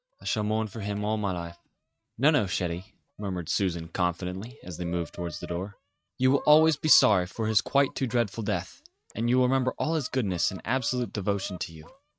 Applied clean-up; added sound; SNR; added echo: neural mask model RNNoise.